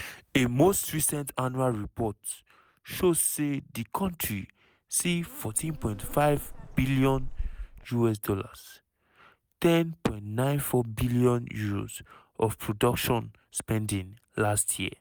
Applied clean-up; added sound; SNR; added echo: none; Insect; 9 dB; none.